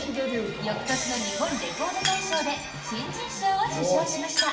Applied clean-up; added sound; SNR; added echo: none; Shatter; 9 dB; reverberation time 1.0 s.